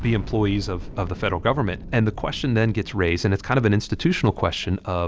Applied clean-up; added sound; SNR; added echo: none; Explosion; 14 dB; none.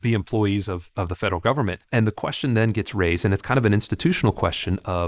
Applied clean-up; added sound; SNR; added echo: neural mask model Resemble Enhance denoiser.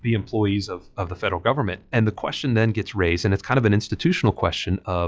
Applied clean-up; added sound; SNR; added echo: classical method log-MMSE.